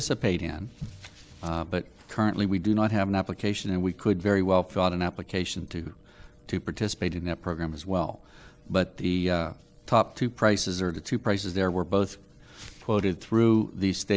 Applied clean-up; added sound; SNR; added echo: none; none; none; none.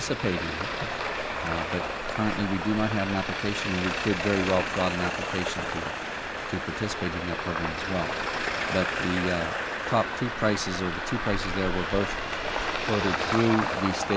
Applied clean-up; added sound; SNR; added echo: none; Traffic noise, roadway noise; 1 dB; none.